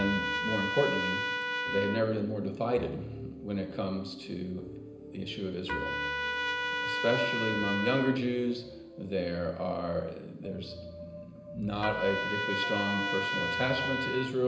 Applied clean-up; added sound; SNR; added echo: none; Trumpet; 3 dB; reverberation time 0.9 s.